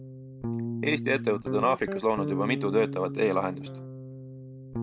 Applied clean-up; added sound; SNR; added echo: none; Guitar; 5 dB; none.